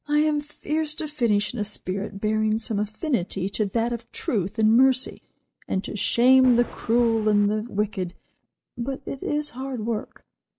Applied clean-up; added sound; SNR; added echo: none; Thunder; 17 dB; none.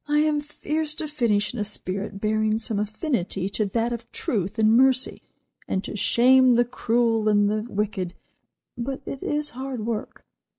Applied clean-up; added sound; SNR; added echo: none; none; none; none.